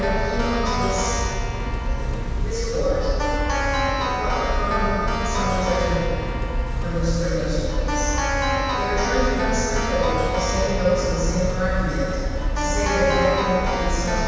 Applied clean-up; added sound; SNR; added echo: none; Keyboard (musical); -3 dB; reverberation time 2.2 s.